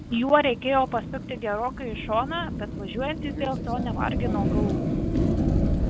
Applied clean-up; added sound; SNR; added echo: none; Fire; -1 dB; none.